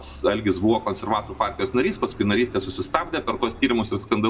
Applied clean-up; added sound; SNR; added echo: none; Truck; 18 dB; reverberation time 1.3 s.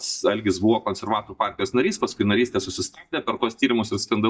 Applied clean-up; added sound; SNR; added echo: neural mask model DeepFilterNet 3.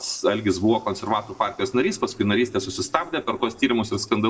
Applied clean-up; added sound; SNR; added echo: neural separator model SepFormer DNS4.